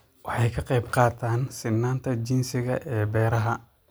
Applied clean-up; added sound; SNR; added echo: none; none; none; none.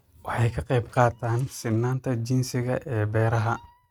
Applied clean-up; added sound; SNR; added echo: neural mask model RNNoise.